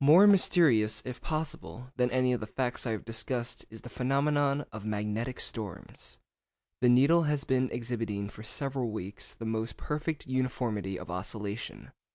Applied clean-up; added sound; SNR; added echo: none; none; none; none.